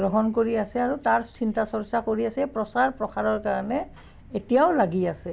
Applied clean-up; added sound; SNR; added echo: none; none; none; none.